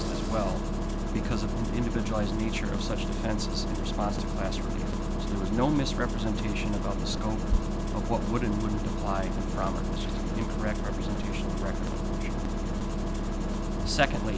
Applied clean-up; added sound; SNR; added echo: none; Engine starting; -4 dB; none.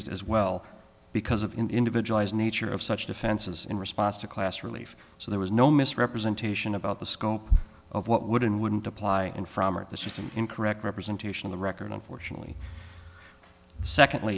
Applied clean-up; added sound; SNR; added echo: none; none; none; none.